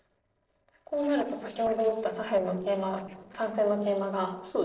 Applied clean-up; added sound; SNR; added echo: neural separator model SepFormer DNS4.